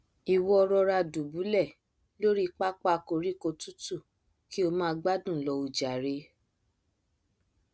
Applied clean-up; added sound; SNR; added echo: none; none; none; none.